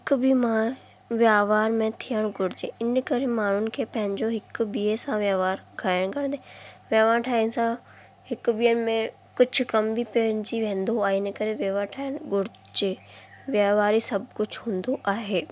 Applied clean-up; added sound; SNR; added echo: none; none; none; none.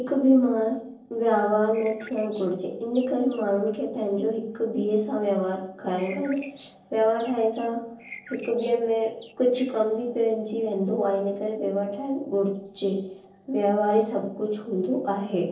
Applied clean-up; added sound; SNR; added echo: neural separator model SepFormer DNS4.